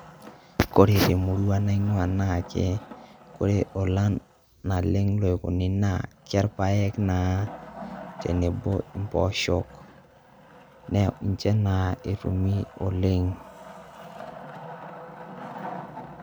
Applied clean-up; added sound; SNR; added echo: none; Wood; 18 dB; none.